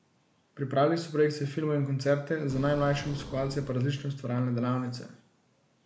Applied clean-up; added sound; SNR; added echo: none; Boom; 15 dB; none.